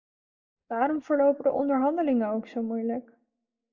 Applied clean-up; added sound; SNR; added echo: neural mask model DeepFilterNet 3.